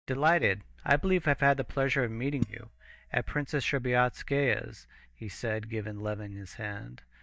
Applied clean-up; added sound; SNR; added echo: neural mask model DeepFilterNet 3.